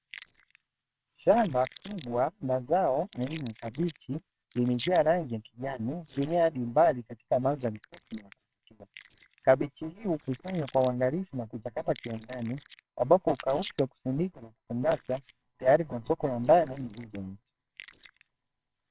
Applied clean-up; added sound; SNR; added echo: neural separator model SepFormer WHAMR!.